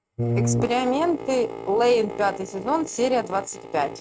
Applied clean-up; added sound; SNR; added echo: neural mask model RNNoise.